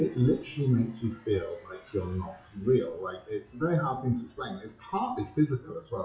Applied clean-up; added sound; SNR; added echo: classical method WPE with log-MMSE.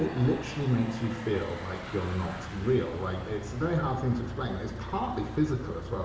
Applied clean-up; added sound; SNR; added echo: none; Motor vehicle (road); 9 dB; reverberation time 0.9 s.